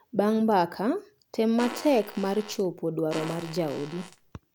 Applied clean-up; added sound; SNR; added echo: none; Fart; 14 dB; none.